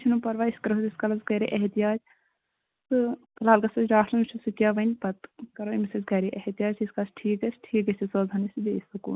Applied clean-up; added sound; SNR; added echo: none; none; none; none.